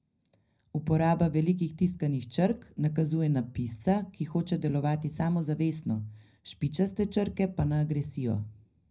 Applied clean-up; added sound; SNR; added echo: none; none; none; reverberation time 0.4 s.